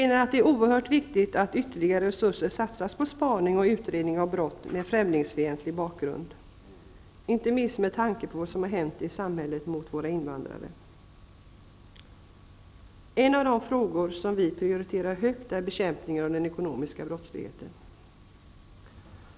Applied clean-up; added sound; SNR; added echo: none; none; none; none.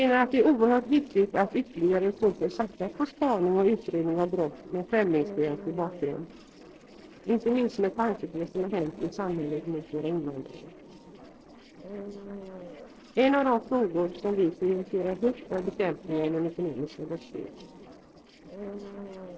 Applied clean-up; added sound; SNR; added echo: neural separator model SepFormer DNS4.